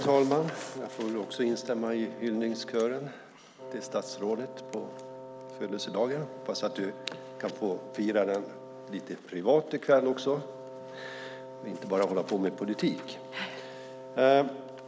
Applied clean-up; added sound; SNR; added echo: none; Wind instrument, woodwind instrument; 14 dB; none.